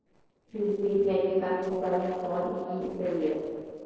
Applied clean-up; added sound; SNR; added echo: neural separator model SepFormer DNS4.